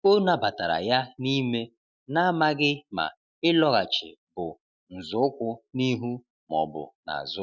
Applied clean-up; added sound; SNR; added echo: none; none; none; none.